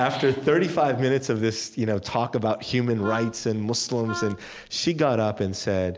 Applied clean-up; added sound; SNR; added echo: none; Wind instrument, woodwind instrument; 13 dB; none.